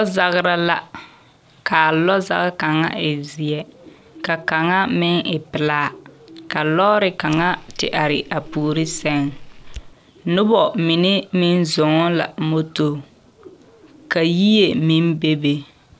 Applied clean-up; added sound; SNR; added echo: neural separator model SepFormer DNS4.